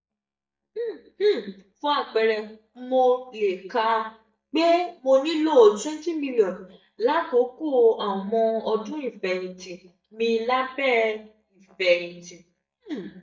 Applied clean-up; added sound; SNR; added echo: neural mask model DeepFilterNet 3.